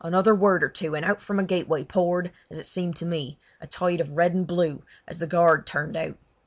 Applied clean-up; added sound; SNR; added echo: none; none; none; none.